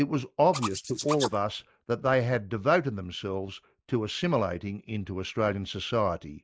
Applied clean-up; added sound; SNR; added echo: neural mask model Resemble Enhance denoiser.